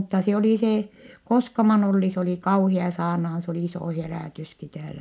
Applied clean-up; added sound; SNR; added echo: none; none; none; none.